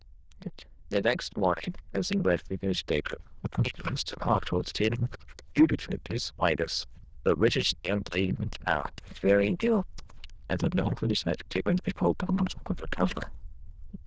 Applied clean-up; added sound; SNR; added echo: neural diffusion model UNIVERSE++.